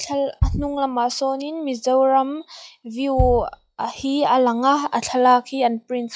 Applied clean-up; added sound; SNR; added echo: classical method log-MMSE.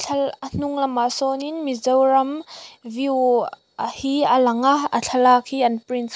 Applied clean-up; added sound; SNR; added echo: none; none; none; none.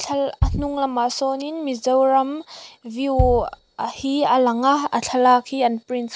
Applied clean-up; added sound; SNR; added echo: none; Bass drum; 8 dB; none.